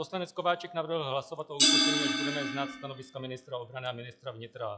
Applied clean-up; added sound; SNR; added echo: classical method log-MMSE.